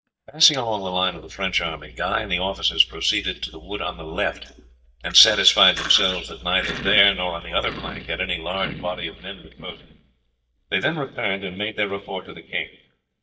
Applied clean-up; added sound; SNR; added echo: neural mask model DeepFilterNet 3.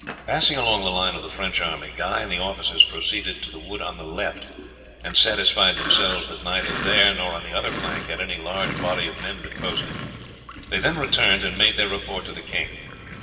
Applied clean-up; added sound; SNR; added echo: none; Sink (filling or washing); 12 dB; reverberation time 2.4 s.